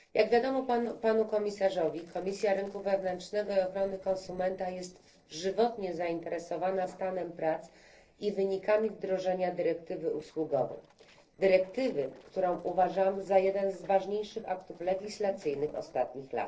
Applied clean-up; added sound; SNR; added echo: neural separator model SepFormer DNS4.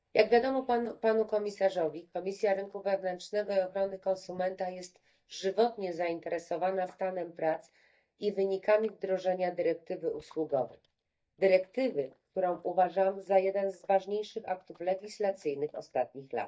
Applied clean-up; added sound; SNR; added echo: neural mask model DeepFilterNet 3.